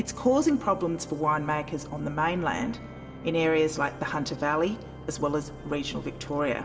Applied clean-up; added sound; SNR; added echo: none; Organ; 14 dB; reverberation time 2.4 s.